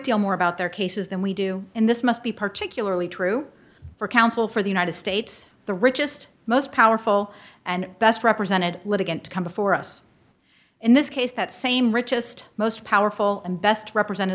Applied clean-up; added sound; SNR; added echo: none; none; none; none.